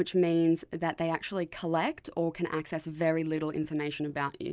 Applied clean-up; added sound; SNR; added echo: none; none; none; none.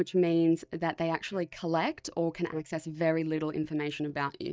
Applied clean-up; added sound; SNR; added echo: neural mask model DeepFilterNet 3.